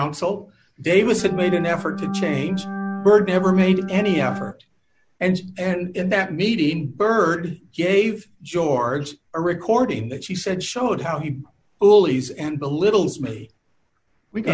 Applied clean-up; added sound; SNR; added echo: none; Organ; 6 dB; none.